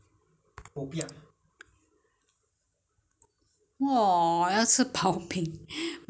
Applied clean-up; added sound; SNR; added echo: none; none; none; none.